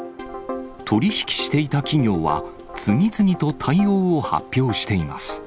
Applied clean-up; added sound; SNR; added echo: none; none; none; none.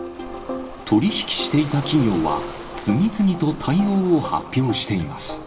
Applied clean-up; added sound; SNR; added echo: none; Ocean; 17 dB; reverberation time 2.6 s.